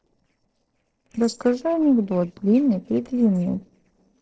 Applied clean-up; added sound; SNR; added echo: neural separator model SepFormer DNS4.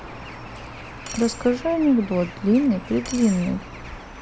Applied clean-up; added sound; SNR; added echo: none; Bird + Cutlery, silverware; 14 dB; none.